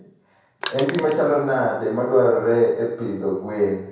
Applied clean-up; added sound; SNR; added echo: none; Crushing; 9 dB; reverberation time 0.7 s.